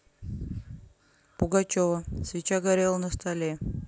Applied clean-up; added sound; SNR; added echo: none; none; none; none.